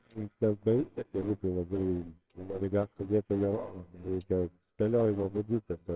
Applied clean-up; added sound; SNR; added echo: neural separator model SepFormer WHAMR!.